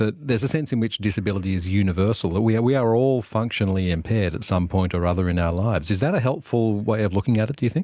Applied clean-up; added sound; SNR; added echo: none; none; none; none.